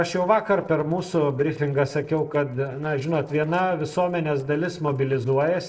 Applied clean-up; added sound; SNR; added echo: neural separator model SepFormer DNS4.